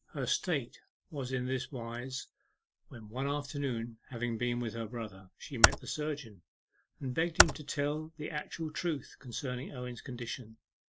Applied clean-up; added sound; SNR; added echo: none; Computer keyboard; -5 dB; none.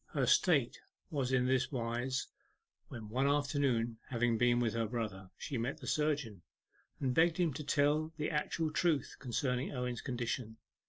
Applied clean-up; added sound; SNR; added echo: none; none; none; none.